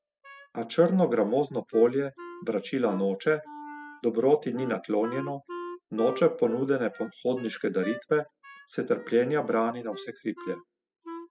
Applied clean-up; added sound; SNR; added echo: classical method spectral subtraction.